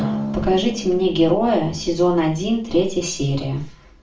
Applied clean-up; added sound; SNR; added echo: none; Drum; 11 dB; reverberation time 0.3 s.